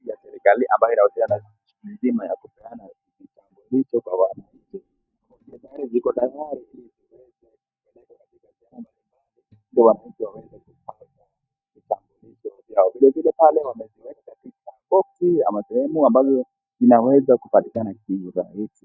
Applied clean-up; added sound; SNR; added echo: neural mask model DeepFilterNet 3.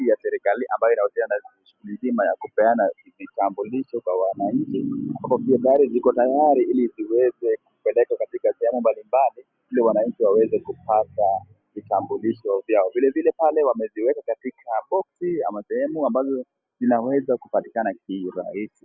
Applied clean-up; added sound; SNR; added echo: none; none; none; none.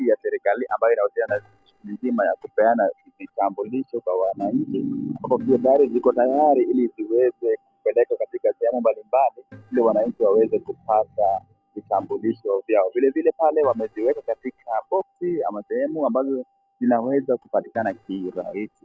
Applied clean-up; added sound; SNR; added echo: neural separator model SepFormer DNS4.